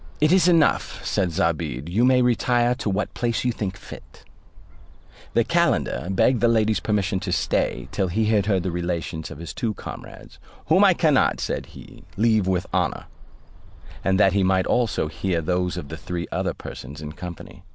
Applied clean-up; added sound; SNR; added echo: none; Bird; 16 dB; none.